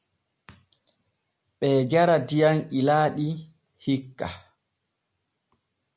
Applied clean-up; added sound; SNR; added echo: none; none; none; none.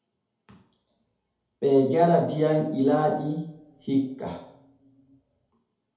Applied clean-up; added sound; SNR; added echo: none; none; none; reverberation time 2.1 s.